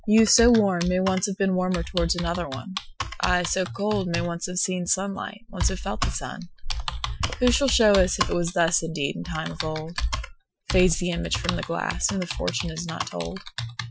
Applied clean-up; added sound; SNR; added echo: classical method Wiener filter.